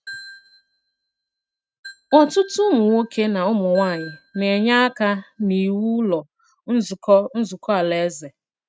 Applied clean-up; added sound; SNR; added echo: neural mask model RNNoise.